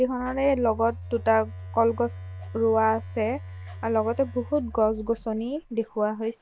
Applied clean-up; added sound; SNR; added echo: none; Telephone; 14 dB; none.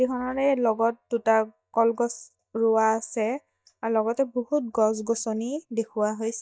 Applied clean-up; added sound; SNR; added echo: neural mask model DeepFilterNet 3.